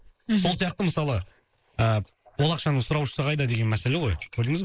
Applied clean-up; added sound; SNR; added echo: neural mask model Resemble Enhance denoiser.